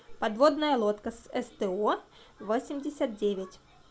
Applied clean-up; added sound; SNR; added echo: none; none; none; none.